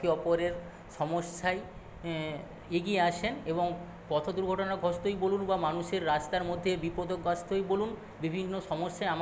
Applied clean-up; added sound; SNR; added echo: none; none; none; none.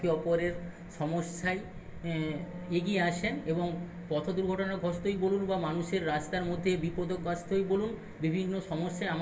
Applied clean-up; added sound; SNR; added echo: none; Wind instrument, woodwind instrument; 17 dB; reverberation time 0.1 s.